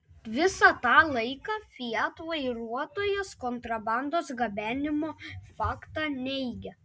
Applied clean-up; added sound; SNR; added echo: none; none; none; none.